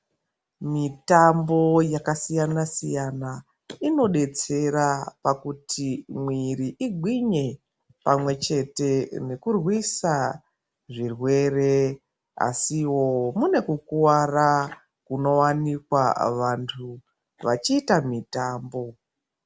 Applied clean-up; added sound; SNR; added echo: none; none; none; none.